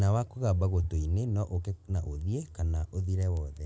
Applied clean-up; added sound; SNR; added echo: none; none; none; none.